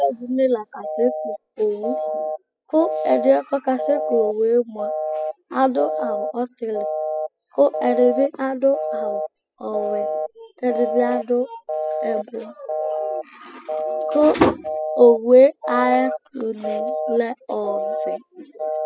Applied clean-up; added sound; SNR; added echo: classical method spectral subtraction.